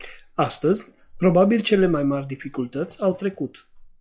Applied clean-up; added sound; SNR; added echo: classical method log-MMSE.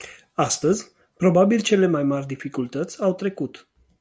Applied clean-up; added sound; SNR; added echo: none; none; none; none.